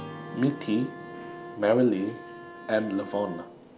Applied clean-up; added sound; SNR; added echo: none; Acoustic guitar / Strum + Bowed string instrument; 14 dB; none.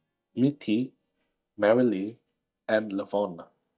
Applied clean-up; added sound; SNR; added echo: neural mask model DeepFilterNet 3.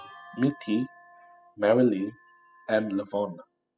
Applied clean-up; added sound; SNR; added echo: classical method spectral subtraction.